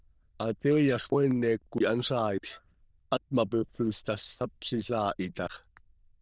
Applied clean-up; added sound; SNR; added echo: neural diffusion model UNIVERSE++.